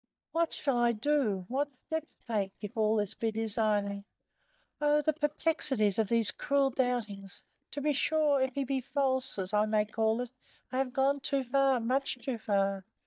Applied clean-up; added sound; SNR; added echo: neural mask model DeepFilterNet 3.